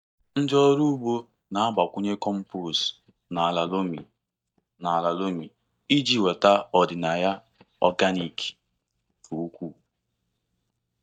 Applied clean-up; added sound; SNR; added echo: neural mask model DeepFilterNet 3.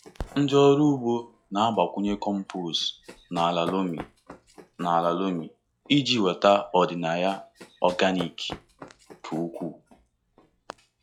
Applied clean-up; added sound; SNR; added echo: classical method log-MMSE.